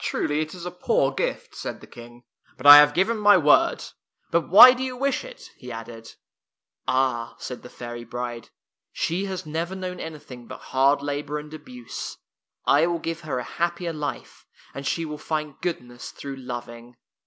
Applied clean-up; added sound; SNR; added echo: none; none; none; none.